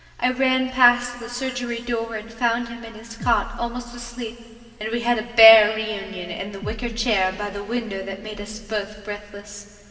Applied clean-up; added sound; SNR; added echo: none; Bass drum; 14 dB; reverberation time 2.3 s.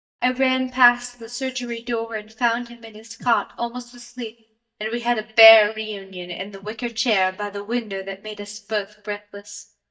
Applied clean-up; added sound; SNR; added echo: neural mask model DeepFilterNet 3.